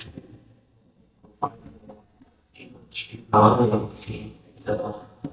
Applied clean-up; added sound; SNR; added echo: neural mask model DeepFilterNet 3.